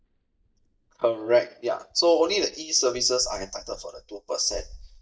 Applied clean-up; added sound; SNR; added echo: neural mask model DeepFilterNet 3.